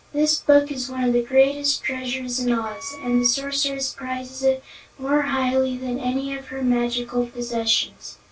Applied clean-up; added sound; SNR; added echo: none; Wind instrument, woodwind instrument; 19 dB; reverberation time 0.1 s.